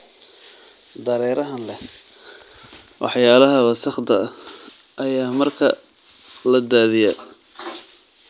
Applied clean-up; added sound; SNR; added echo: none; none; none; none.